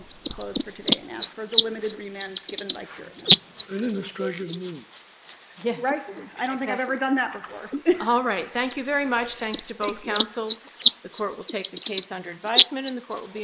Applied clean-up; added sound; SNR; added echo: neural mask model Resemble Enhance denoiser.